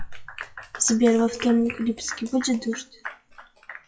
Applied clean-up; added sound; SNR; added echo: classical method WPE with log-MMSE.